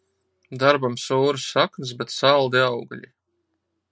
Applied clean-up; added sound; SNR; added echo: none; none; none; none.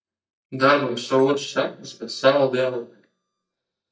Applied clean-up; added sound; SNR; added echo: neural mask model DeepFilterNet 3.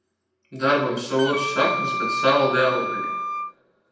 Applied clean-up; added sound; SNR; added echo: none; Wind instrument, woodwind instrument; 4 dB; reverberation time 0.9 s.